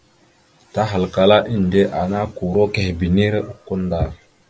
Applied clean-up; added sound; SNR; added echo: none; none; none; none.